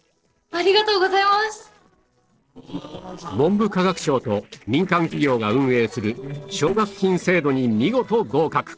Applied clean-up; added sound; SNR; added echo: neural separator model SepFormer DNS4.